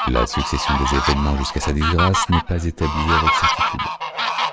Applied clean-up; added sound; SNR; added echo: none; Fowl; 0 dB; none.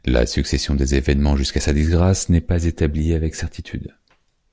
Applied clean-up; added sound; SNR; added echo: none; none; none; none.